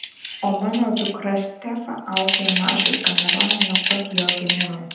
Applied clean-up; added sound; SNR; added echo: none; Typing; -1 dB; reverberation time 0.8 s.